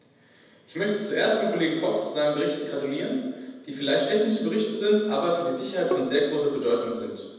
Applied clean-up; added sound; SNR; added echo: none; Bowed string instrument; 9 dB; reverberation time 1.1 s.